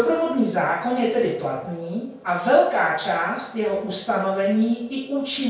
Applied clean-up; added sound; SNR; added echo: none; none; none; reverberation time 0.5 s.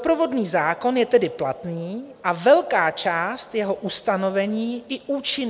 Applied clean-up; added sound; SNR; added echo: none; none; none; none.